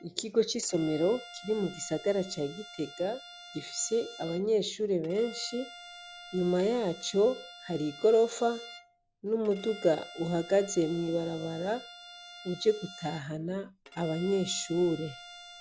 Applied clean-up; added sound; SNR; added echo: none; Bowed string instrument; 17 dB; none.